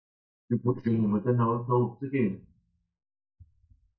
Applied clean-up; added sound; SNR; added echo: neural mask model DeepFilterNet 3.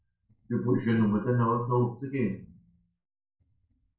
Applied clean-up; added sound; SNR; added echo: neural separator model SepFormer DNS4.